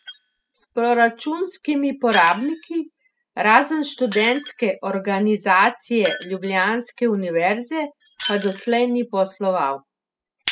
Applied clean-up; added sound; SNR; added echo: classical method spectral subtraction.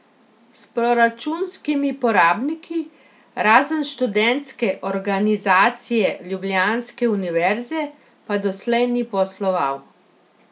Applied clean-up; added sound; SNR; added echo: none; none; none; none.